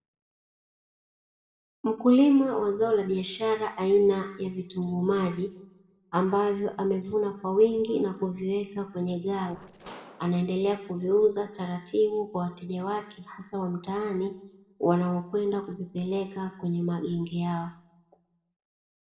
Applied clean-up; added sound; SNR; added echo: neural separator model SepFormer DNS4.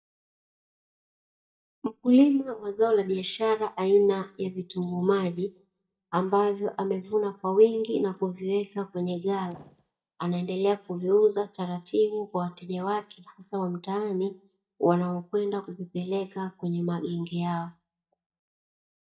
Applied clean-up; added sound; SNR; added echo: neural mask model DeepFilterNet 3.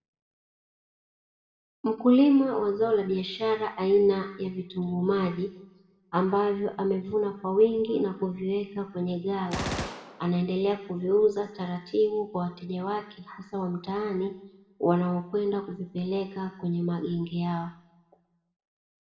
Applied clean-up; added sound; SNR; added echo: none; Gunshot, gunfire; 11 dB; reverberation time 0.7 s.